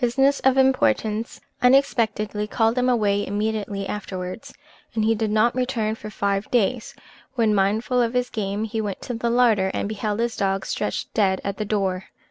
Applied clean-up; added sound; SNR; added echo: none; none; none; none.